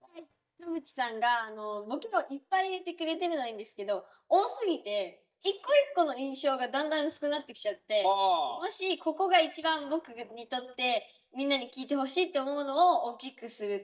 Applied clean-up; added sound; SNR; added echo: neural mask model DeepFilterNet 3.